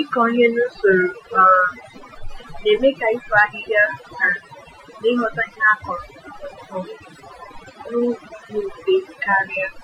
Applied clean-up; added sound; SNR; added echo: classical method Wiener filter.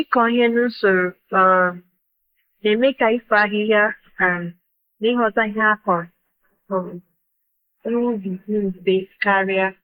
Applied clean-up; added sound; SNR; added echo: neural mask model Resemble Enhance denoiser.